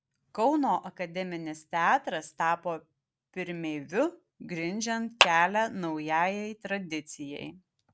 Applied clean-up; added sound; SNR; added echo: none; Clapping; -1 dB; none.